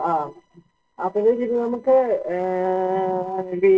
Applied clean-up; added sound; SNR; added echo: neural separator model SepFormer DNS4.